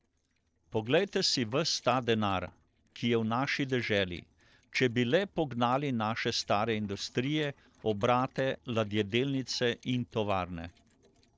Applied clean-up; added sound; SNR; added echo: neural separator model SepFormer DNS4.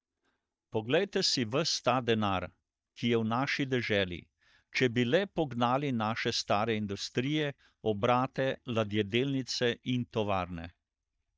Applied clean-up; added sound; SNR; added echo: neural mask model DeepFilterNet 3.